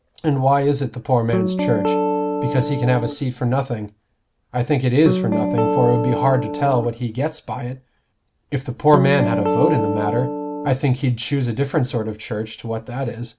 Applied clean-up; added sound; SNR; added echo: none; Guitar; 1 dB; none.